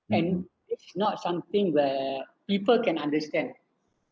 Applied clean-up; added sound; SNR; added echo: none; none; none; none.